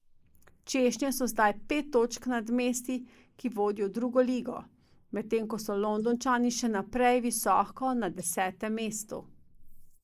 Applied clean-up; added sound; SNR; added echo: neural mask model Resemble Enhance denoiser.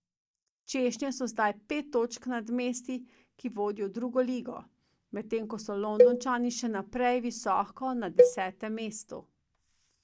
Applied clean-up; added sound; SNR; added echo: neural mask model DeepFilterNet 3.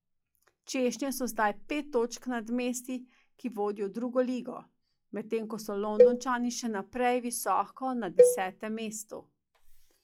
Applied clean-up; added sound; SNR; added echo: classical method log-MMSE.